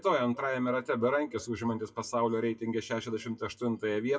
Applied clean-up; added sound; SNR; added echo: classical method WPE with log-MMSE.